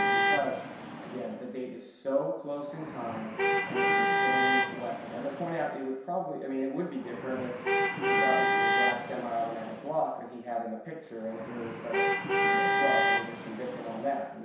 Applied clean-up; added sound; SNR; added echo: none; Traffic noise, roadway noise / Vehicle horn, car horn, honking; -4 dB; reverberation time 0.7 s.